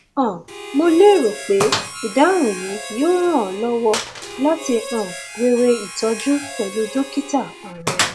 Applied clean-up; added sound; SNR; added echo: none; Harmonica + Gunshot, gunfire; 10 dB; none.